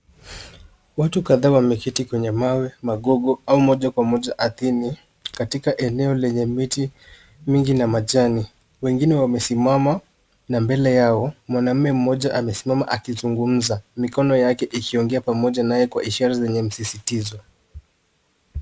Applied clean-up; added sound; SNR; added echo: none; none; none; none.